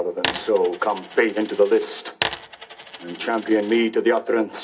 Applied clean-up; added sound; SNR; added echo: none; Coin (dropping); 10 dB; reverberation time 0.3 s.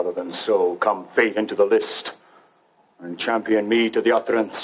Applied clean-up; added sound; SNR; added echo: none; none; none; none.